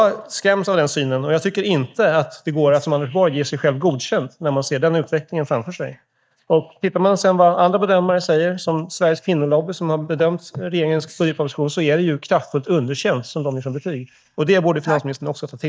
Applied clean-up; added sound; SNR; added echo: neural mask model DeepFilterNet 3.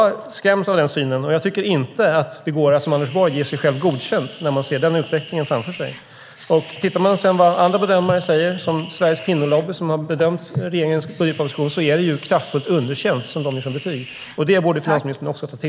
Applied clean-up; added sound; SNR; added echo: none; Hiss; 18 dB; none.